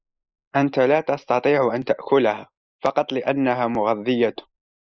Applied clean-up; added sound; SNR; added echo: neural mask model Resemble Enhance denoiser.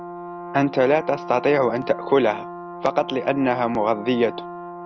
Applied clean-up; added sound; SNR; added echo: none; Brass instrument; 12 dB; none.